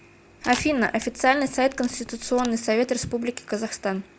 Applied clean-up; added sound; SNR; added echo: none; Camera; 16 dB; none.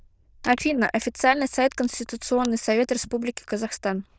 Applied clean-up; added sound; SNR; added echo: neural diffusion model UNIVERSE++.